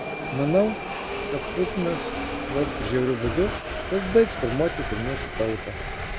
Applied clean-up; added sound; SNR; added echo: none; Subway, metro, underground; 4 dB; none.